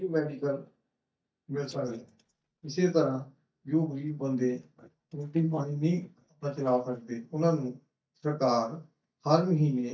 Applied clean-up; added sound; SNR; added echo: neural mask model DeepFilterNet 3.